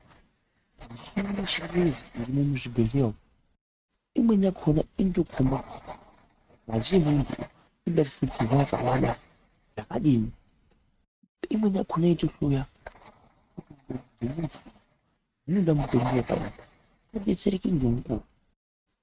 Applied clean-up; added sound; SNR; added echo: neural mask model RNNoise.